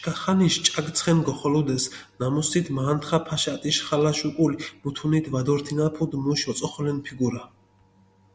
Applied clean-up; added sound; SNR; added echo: none; none; none; none.